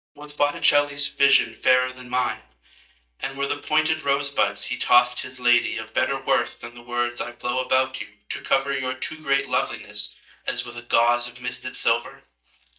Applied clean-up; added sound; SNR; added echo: neural mask model DeepFilterNet 3.